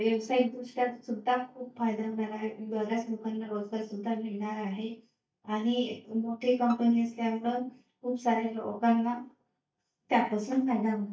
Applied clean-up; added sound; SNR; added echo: neural mask model DeepFilterNet 3.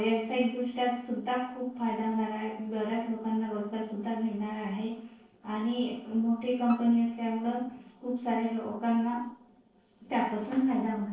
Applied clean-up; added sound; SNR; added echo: neural separator model SepFormer DNS4.